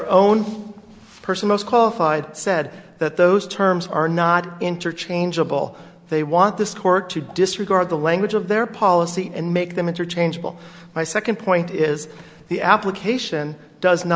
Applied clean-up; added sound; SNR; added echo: none; none; none; none.